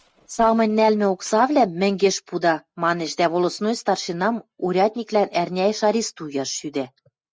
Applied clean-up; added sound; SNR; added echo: neural mask model RNNoise.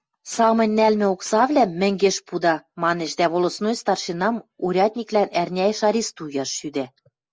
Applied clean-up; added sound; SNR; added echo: none; none; none; none.